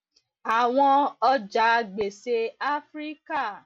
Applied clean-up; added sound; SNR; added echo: none; none; none; none.